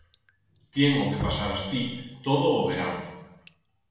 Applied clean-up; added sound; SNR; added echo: none; Drip; 12 dB; reverberation time 0.9 s.